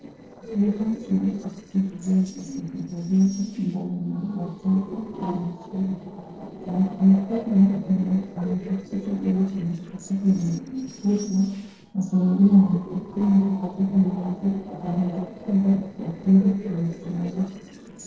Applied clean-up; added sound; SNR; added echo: neural separator model SepFormer DNS4.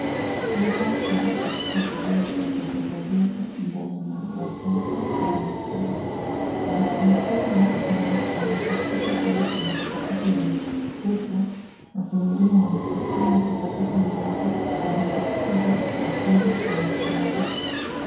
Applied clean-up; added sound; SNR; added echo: none; Subway, metro, underground; 1 dB; reverberation time 0.9 s.